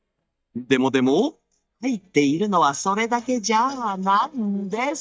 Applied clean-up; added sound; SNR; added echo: neural mask model DeepFilterNet 3.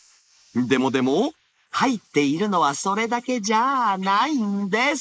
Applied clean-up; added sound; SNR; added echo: neural mask model Resemble Enhance denoiser.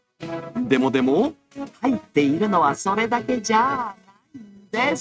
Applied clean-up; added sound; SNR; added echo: neural mask model RNNoise.